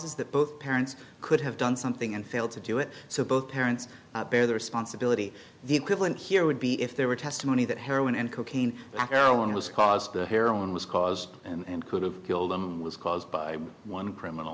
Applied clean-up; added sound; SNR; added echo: none; none; none; none.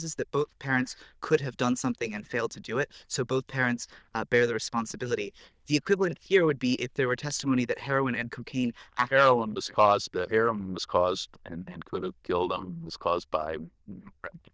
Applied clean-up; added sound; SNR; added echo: neural diffusion model UNIVERSE++.